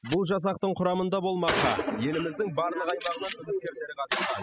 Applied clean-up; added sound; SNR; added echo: classical method spectral subtraction.